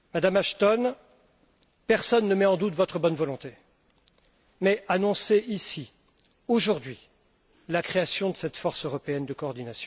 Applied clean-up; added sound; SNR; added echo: none; none; none; none.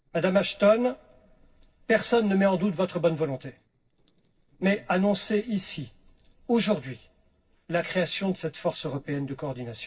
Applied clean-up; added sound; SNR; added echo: neural separator model SepFormer DNS4.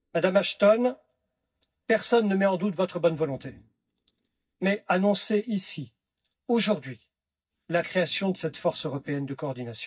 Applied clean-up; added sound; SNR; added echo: neural mask model DeepFilterNet 3.